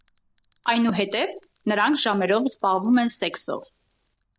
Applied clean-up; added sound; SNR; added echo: none; Bell; 13 dB; none.